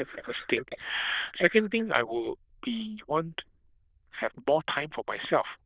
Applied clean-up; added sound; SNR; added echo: neural diffusion model UNIVERSE++.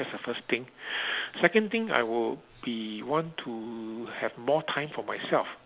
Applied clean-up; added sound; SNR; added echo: none; none; none; none.